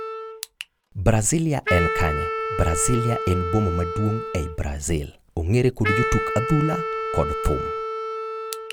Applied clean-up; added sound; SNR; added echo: none; Wind instrument, woodwind instrument; 4 dB; none.